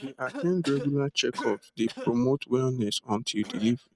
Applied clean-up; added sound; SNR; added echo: neural mask model RNNoise.